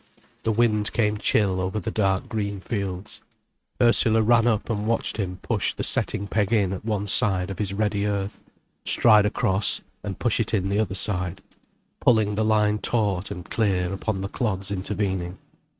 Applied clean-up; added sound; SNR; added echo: neural mask model RNNoise.